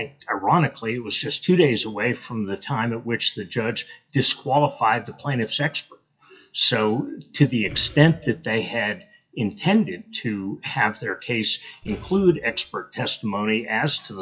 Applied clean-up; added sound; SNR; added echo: classical method WPE with log-MMSE.